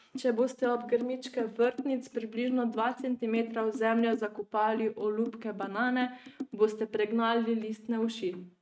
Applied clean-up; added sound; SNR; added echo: neural mask model RNNoise.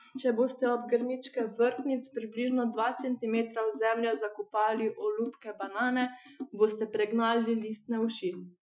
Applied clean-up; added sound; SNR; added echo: classical method Wiener filter.